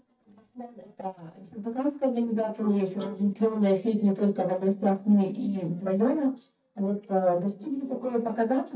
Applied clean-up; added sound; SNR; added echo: neural mask model DeepFilterNet 3.